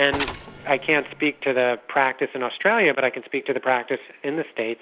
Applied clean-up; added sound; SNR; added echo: none; Mechanisms; 12 dB; none.